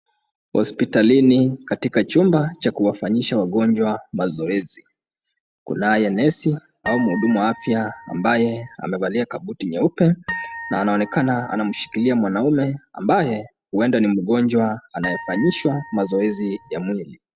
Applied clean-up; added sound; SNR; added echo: none; Harp; 14 dB; none.